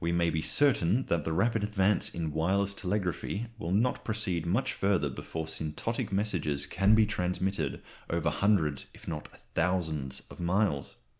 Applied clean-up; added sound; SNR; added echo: none; none; none; none.